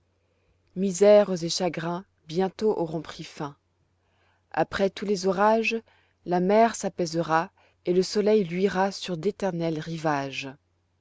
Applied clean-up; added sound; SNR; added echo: none; none; none; none.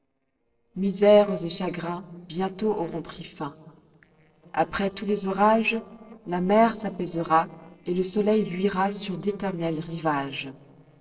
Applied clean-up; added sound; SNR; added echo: neural separator model SepFormer DNS4.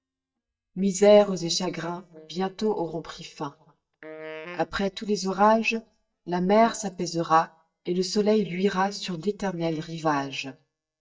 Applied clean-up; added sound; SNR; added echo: neural mask model DeepFilterNet 3.